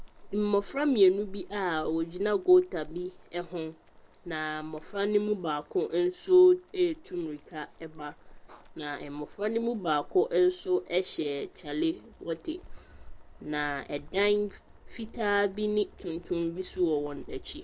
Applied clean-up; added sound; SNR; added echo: none; Boiling; 18 dB; none.